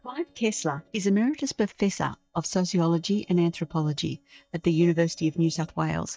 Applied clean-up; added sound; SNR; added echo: neural mask model DeepFilterNet 3.